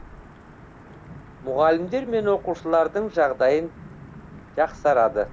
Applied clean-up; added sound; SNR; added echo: none; Thunder / Wind / Rain; 19 dB; none.